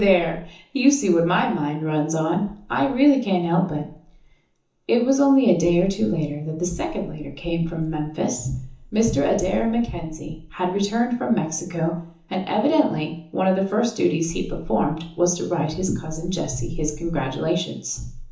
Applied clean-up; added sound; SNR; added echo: none; none; none; reverberation time 0.7 s.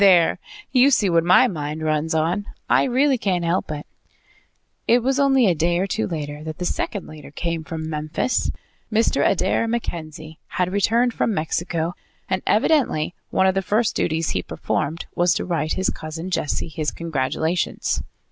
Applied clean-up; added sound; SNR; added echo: none; none; none; none.